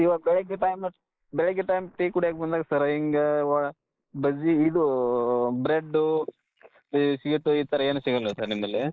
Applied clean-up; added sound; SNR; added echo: neural mask model Resemble Enhance denoiser.